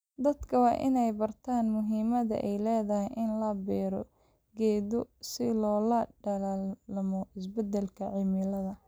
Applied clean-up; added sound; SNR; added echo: none; none; none; none.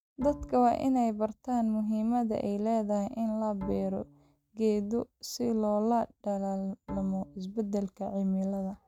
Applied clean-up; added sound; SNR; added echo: neural mask model RNNoise.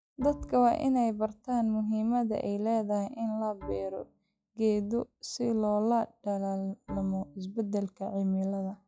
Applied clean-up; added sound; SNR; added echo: classical method log-MMSE.